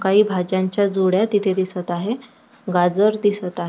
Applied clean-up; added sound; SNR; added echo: none; none; none; none.